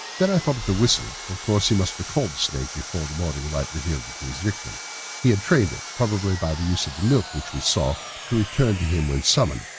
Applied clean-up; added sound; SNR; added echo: none; Sawing; 12 dB; none.